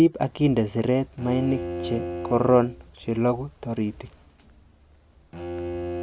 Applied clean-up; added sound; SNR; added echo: none; Bowed string instrument; 10 dB; none.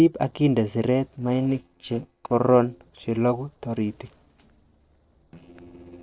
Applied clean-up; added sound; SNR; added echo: neural separator model SepFormer DNS4.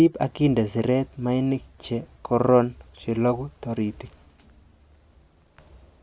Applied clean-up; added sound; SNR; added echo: none; none; none; none.